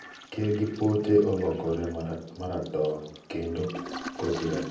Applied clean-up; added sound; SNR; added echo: none; Toilet flush; 14 dB; reverberation time 0.6 s.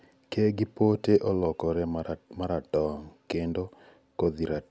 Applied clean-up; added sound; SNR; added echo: none; none; none; none.